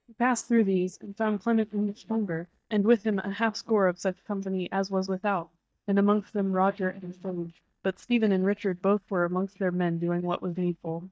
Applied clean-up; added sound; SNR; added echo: neural mask model DeepFilterNet 3.